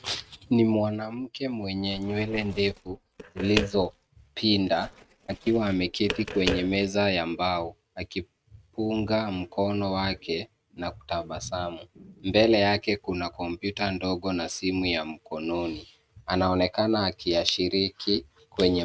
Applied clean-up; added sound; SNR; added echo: neural mask model RNNoise.